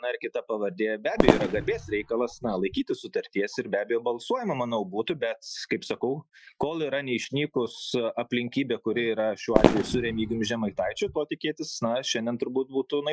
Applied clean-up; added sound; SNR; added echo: classical method Wiener filter.